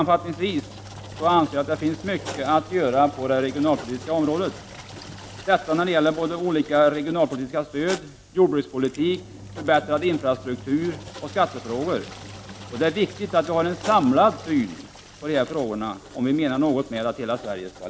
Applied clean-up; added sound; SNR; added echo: none; Writing + Engine; 17 dB; none.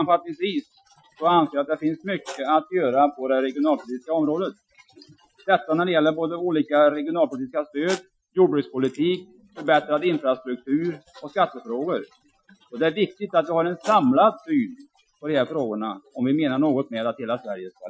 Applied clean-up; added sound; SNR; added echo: classical method Wiener filter.